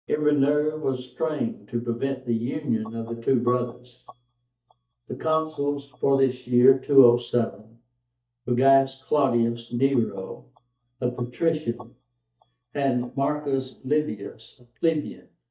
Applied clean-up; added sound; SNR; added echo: neural mask model DeepFilterNet 3.